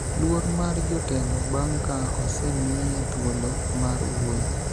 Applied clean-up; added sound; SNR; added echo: none; Fire; -2 dB; none.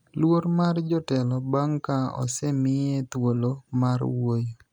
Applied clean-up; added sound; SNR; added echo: none; none; none; none.